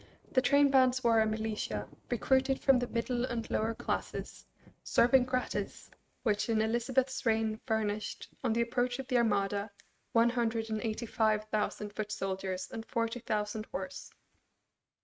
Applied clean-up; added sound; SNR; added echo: neural mask model RNNoise.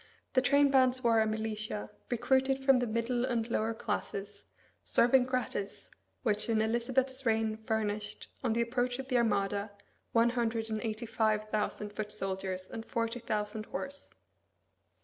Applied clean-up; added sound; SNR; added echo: none; none; none; none.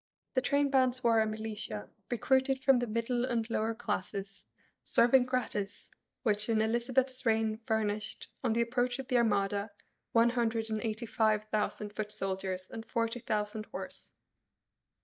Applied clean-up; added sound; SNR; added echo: neural mask model DeepFilterNet 3.